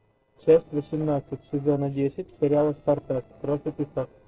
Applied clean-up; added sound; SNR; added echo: neural separator model SepFormer DNS4.